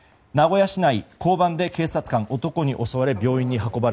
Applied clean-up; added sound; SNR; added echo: none; none; none; none.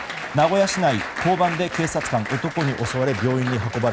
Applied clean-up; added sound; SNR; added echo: none; Applause; 9 dB; none.